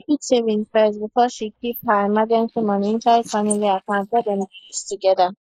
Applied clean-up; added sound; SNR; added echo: neural mask model Resemble Enhance denoiser.